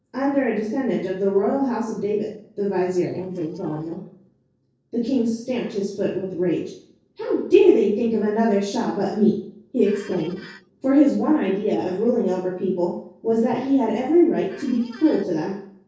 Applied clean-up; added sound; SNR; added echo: neural separator model SepFormer DNS4.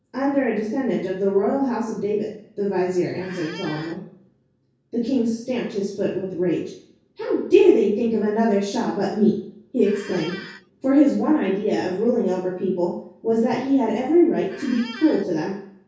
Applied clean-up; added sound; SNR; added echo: none; Squeak; 16 dB; reverberation time 0.6 s.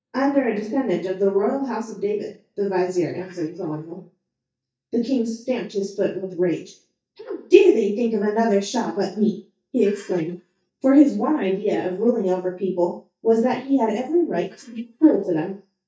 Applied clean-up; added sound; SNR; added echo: neural mask model DeepFilterNet 3.